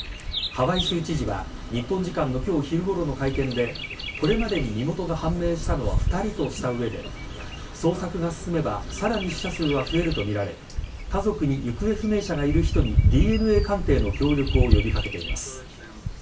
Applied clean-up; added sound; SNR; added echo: none; Bird vocalization, bird call, bird song; 2 dB; reverberation time 0.2 s.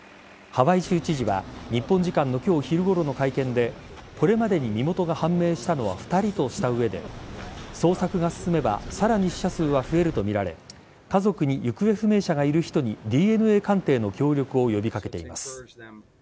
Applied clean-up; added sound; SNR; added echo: none; none; none; none.